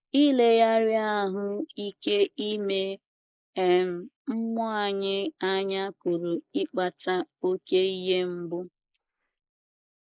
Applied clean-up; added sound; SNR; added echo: neural mask model Resemble Enhance denoiser.